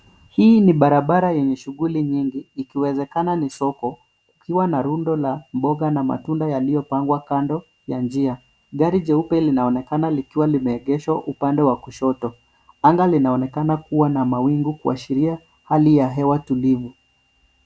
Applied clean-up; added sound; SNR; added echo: none; none; none; none.